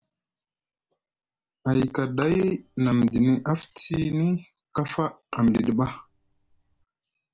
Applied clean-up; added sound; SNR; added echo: none; Bowed string instrument; 20 dB; none.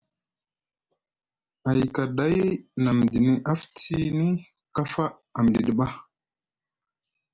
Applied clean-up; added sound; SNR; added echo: none; none; none; none.